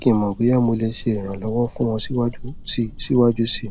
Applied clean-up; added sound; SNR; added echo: none; Tick-tock; 13 dB; none.